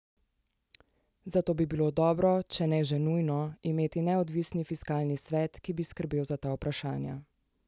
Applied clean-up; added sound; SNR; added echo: none; none; none; none.